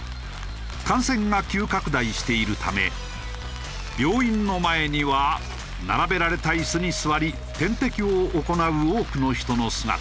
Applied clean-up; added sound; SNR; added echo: none; Rain; 20 dB; none.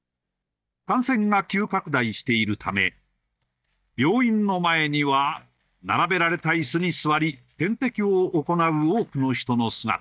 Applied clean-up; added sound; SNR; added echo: neural mask model DeepFilterNet 3.